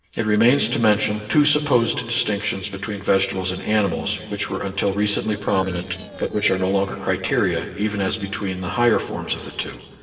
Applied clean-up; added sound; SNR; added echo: neural separator model SepFormer DNS4.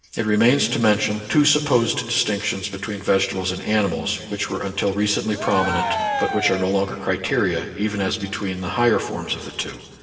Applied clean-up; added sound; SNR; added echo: none; Cheering; 5 dB; reverberation time 2.6 s.